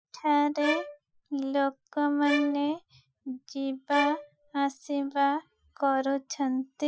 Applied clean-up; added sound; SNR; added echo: classical method Wiener filter.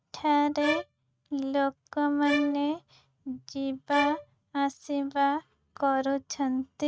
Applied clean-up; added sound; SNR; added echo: neural mask model RNNoise.